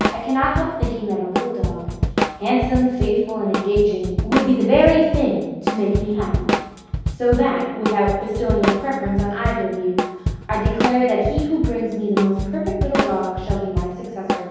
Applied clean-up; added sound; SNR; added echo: none; Drum kit; 4 dB; reverberation time 1.3 s.